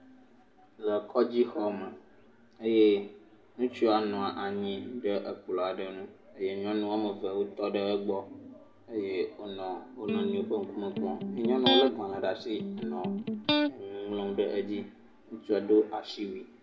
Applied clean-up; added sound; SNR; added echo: none; Electric guitar; 0 dB; reverberation time 0.5 s.